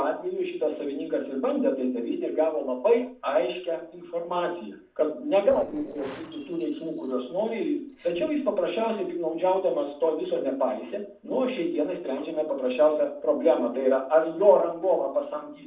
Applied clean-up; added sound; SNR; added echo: neural separator model SepFormer DNS4.